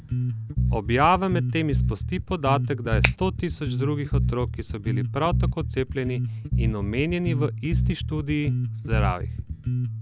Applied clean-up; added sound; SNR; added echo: none; Bass guitar + Finger snapping; -1 dB; none.